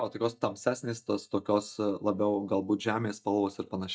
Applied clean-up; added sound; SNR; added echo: neural mask model DeepFilterNet 3.